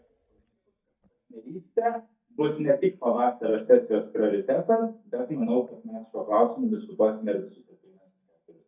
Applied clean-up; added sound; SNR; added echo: neural mask model DeepFilterNet 3.